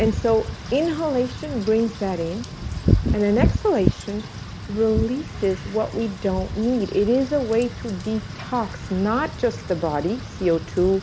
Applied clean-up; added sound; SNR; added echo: none; Wind / Rain; 5 dB; none.